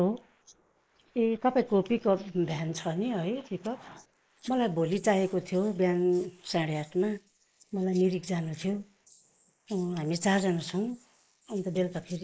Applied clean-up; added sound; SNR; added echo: neural mask model Resemble Enhance denoiser.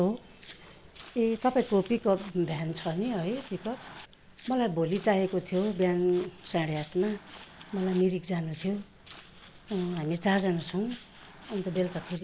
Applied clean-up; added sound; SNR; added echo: none; Walk, footsteps; 19 dB; none.